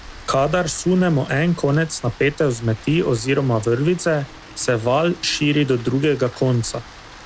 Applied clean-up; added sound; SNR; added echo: none; Rain; 19 dB; none.